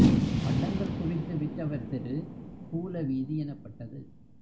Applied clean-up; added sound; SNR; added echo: none; Fireworks; -3 dB; none.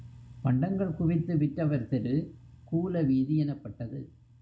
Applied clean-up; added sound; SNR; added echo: none; none; none; none.